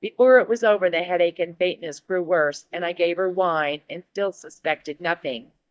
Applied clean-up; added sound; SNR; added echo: neural mask model DeepFilterNet 3.